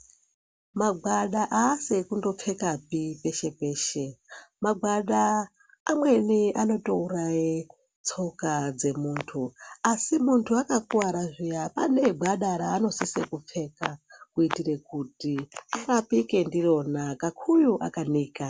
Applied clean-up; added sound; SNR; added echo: none; none; none; none.